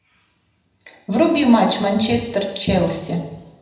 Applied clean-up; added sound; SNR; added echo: none; none; none; reverberation time 0.8 s.